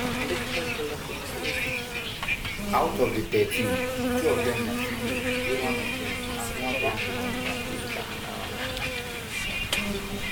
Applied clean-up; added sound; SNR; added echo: none; Insect + Bus; -4 dB; none.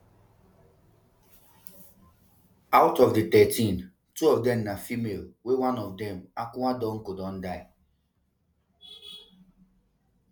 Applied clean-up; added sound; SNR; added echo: none; none; none; none.